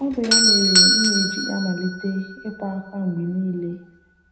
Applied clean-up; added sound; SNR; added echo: none; Doorbell; -3 dB; reverberation time 0.7 s.